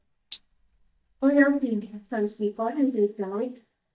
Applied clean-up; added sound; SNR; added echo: neural mask model DeepFilterNet 3.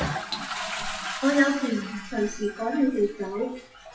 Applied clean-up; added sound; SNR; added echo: classical method WPE with log-MMSE.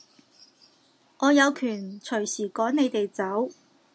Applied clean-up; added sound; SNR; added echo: none; none; none; none.